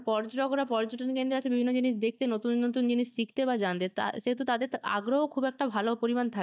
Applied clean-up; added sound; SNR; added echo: neural mask model DeepFilterNet 3.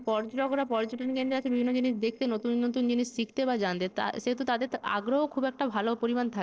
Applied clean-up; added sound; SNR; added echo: neural separator model SepFormer DNS4.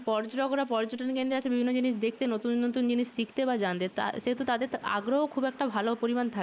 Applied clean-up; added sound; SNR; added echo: neural mask model Resemble Enhance denoiser.